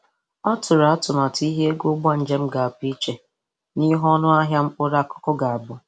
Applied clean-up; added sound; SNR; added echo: none; none; none; none.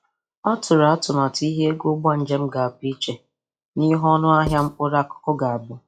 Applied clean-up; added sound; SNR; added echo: classical method log-MMSE.